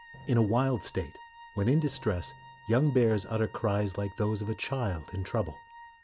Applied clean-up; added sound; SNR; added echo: none; Drum + Wind instrument, woodwind instrument; 20 dB; none.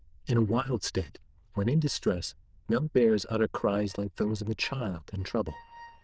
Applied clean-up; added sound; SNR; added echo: neural diffusion model UNIVERSE++.